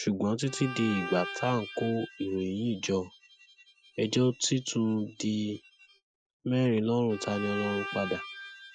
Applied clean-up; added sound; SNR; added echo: classical method Wiener filter.